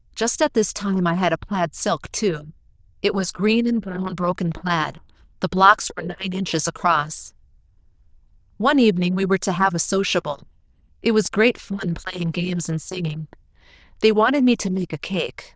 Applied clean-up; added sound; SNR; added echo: neural diffusion model UNIVERSE++.